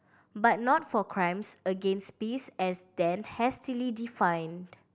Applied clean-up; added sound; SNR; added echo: none; none; none; none.